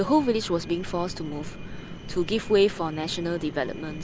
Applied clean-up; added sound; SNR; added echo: none; Subway, metro, underground; 13 dB; none.